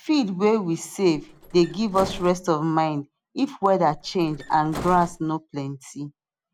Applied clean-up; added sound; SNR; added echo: none; Bus; 14 dB; none.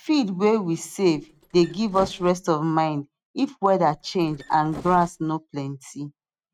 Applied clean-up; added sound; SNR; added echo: neural mask model RNNoise.